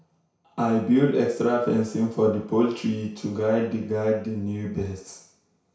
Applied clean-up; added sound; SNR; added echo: none; none; none; reverberation time 0.5 s.